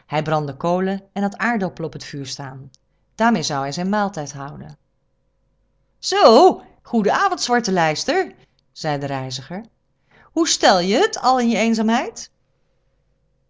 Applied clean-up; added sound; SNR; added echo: none; none; none; none.